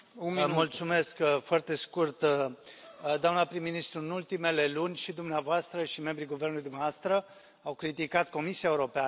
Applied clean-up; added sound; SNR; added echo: none; none; none; none.